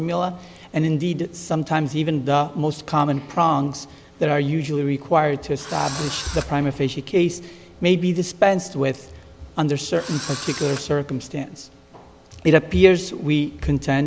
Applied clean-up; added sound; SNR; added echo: none; Engine / Drill; 13 dB; none.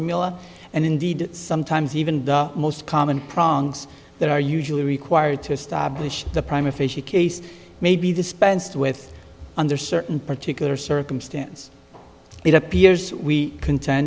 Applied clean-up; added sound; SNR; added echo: none; none; none; none.